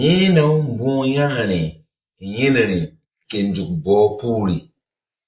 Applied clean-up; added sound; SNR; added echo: neural mask model Resemble Enhance denoiser.